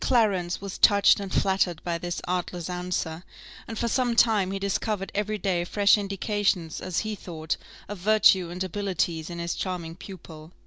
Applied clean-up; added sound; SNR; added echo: none; none; none; none.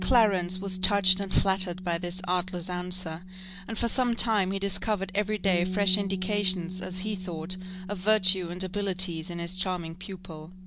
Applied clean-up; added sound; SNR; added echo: none; Bass guitar; 10 dB; none.